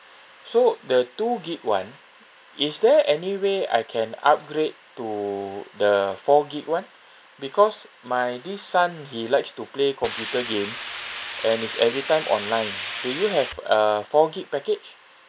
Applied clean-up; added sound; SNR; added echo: none; Hiss; 8 dB; none.